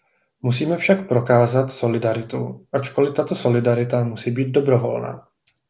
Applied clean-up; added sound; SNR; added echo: none; none; none; none.